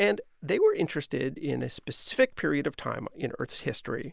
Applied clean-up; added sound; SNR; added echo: none; none; none; none.